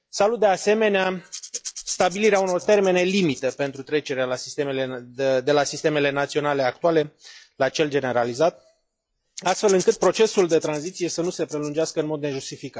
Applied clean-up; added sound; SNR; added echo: classical method log-MMSE.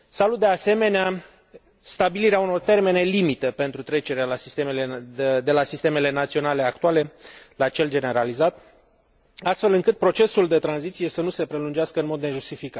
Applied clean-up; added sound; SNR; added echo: none; none; none; none.